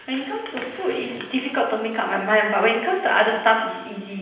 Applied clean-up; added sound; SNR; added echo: none; none; none; reverberation time 0.9 s.